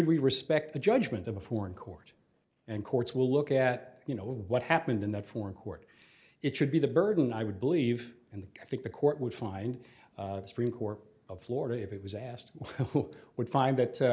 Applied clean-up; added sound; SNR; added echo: none; none; none; none.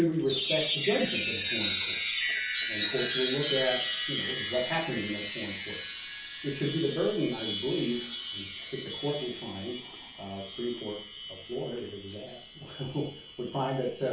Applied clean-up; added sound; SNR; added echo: none; Chime; 2 dB; reverberation time 0.3 s.